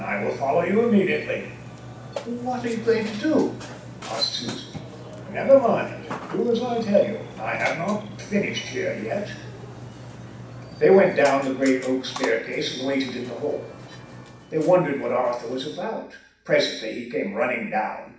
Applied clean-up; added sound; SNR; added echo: none; Burping, eructation; 15 dB; reverberation time 0.6 s.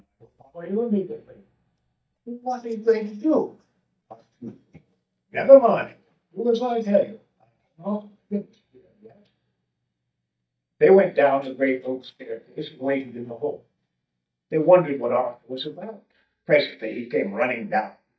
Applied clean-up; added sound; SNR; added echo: neural mask model DeepFilterNet 3.